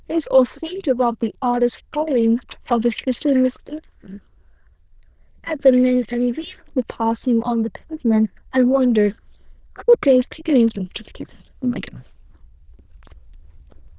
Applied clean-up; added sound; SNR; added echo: neural diffusion model UNIVERSE++.